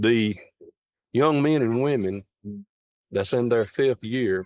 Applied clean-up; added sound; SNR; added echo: neural mask model Resemble Enhance denoiser.